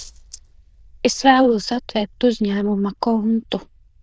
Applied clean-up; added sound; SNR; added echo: neural diffusion model UNIVERSE++.